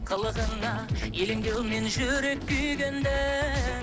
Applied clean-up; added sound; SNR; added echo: neural separator model SepFormer DNS4.